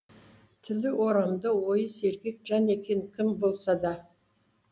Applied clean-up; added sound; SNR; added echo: none; none; none; none.